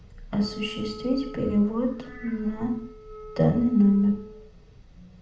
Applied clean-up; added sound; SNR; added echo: none; Wind instrument, woodwind instrument; 18 dB; reverberation time 0.5 s.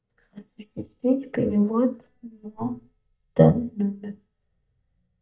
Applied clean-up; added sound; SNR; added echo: neural mask model DeepFilterNet 3.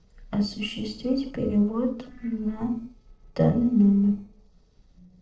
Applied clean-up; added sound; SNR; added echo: neural separator model SepFormer DNS4.